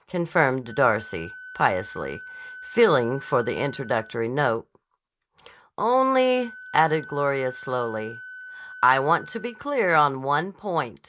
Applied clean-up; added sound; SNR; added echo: none; Wind instrument, woodwind instrument; 18 dB; none.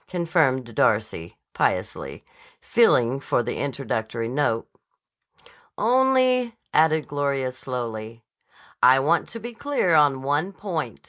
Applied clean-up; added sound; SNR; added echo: none; none; none; none.